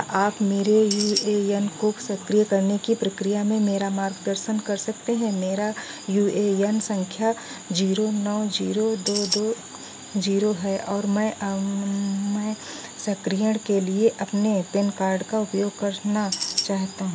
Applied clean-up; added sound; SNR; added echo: none; Tambourine; 2 dB; none.